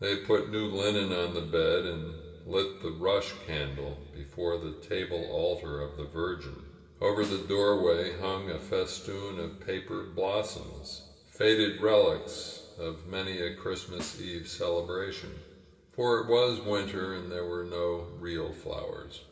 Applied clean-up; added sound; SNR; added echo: none; Snare drum; 17 dB; reverberation time 2.1 s.